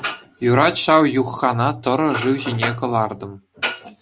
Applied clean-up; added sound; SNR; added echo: none; none; none; none.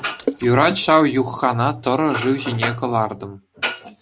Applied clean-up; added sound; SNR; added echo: none; Water / Splash, splatter; 14 dB; none.